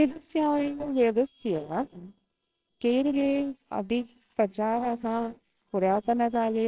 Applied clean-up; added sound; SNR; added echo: neural separator model SepFormer WHAMR!.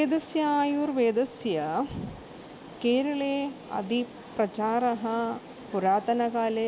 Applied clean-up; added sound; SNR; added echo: none; none; none; none.